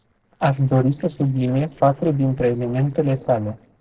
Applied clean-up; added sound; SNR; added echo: neural separator model SepFormer DNS4.